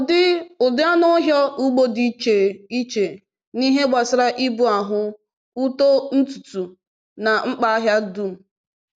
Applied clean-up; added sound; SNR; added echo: none; none; none; none.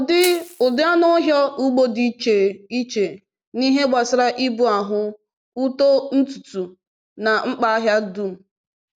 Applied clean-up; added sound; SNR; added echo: none; Crushing; 15 dB; none.